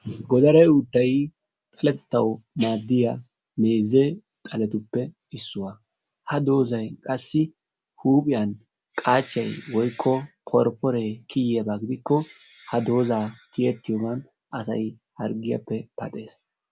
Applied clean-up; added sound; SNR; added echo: none; none; none; none.